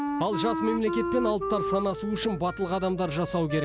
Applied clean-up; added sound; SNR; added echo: none; Wind instrument, woodwind instrument; 4 dB; none.